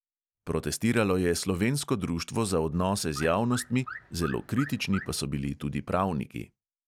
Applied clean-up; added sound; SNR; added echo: none; Alarm / Car; 14 dB; none.